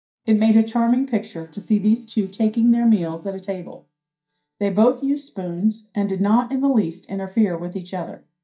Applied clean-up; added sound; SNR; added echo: neural mask model DeepFilterNet 3.